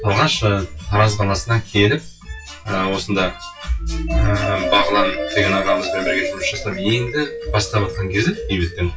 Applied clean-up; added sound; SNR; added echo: classical method WPE with log-MMSE.